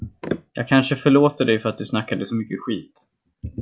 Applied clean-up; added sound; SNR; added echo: none; none; none; none.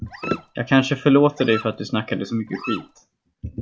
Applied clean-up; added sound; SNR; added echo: none; Dog; 16 dB; none.